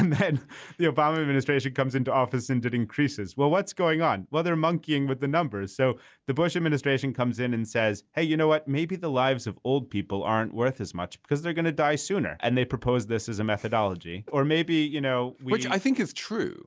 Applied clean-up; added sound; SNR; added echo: none; none; none; none.